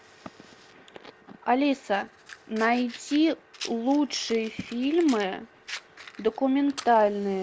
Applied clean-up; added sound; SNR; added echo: none; Fire; 19 dB; none.